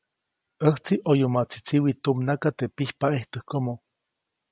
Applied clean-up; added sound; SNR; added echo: none; none; none; none.